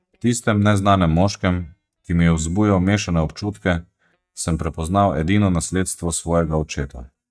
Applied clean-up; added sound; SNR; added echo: neural mask model DeepFilterNet 3.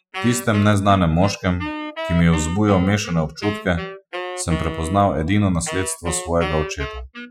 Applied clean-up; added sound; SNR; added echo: classical method Wiener filter.